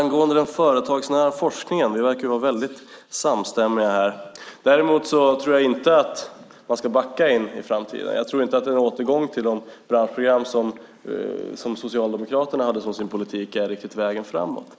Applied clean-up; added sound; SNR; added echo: neural mask model Resemble Enhance denoiser.